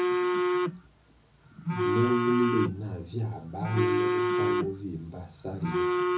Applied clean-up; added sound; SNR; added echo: none; Telephone; -4 dB; reverberation time 0.4 s.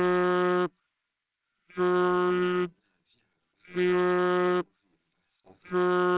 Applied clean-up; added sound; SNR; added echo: neural separator model SepFormer WHAMR!.